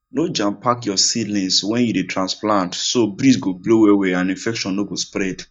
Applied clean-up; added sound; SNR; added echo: neural mask model DeepFilterNet 3.